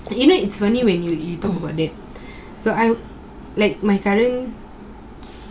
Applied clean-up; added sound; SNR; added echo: none; none; none; none.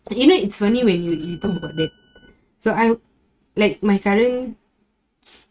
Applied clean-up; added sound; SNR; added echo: neural mask model RNNoise.